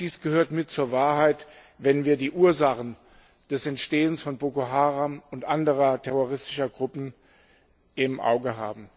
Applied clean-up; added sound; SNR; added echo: none; none; none; none.